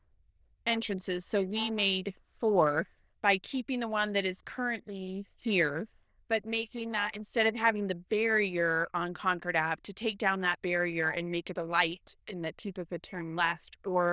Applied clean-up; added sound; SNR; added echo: neural diffusion model UNIVERSE++.